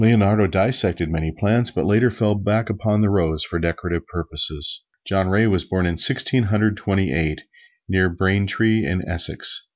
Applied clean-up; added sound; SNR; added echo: none; none; none; none.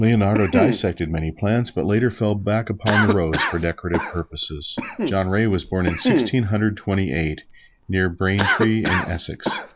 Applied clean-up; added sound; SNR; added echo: none; Cough; 5 dB; none.